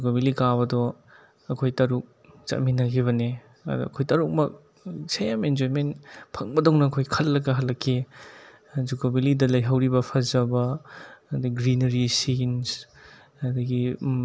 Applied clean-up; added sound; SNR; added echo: none; none; none; none.